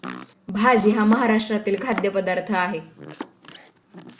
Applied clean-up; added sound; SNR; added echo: none; Domestic sounds, home sounds; 16 dB; none.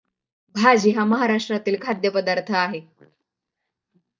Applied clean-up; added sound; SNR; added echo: neural mask model DeepFilterNet 3.